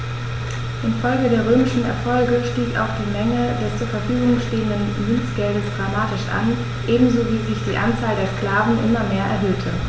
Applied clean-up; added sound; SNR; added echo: none; none; none; none.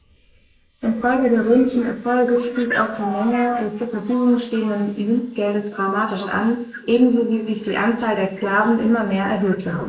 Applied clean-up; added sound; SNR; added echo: neural mask model Resemble Enhance denoiser.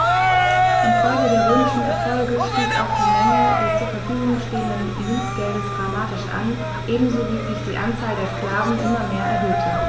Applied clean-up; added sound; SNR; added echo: none; Cheering; -1 dB; none.